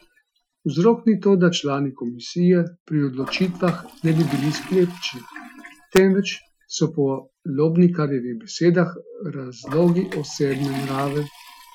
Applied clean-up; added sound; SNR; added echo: classical method Wiener filter.